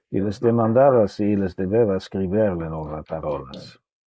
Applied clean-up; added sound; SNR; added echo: neural mask model Resemble Enhance denoiser.